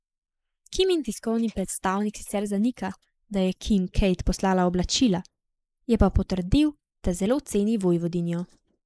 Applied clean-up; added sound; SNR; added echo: neural mask model Resemble Enhance denoiser.